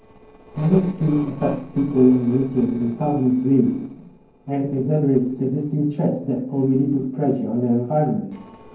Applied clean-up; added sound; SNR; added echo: neural separator model SepFormer DNS4.